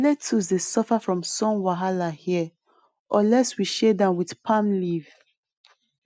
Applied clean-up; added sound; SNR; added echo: none; none; none; none.